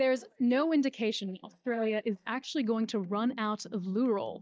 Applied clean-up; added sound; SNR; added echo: neural mask model DeepFilterNet 3.